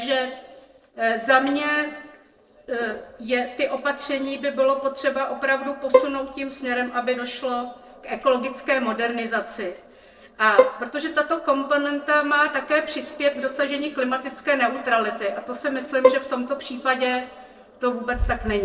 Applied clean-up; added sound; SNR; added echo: neural separator model SepFormer DNS4.